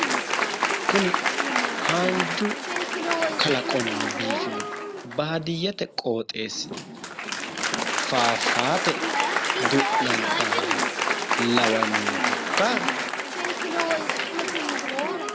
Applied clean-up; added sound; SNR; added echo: none; Applause; -4 dB; none.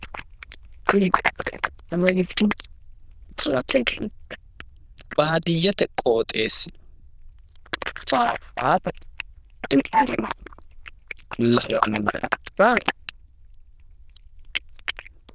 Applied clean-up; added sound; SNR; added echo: neural diffusion model UNIVERSE++.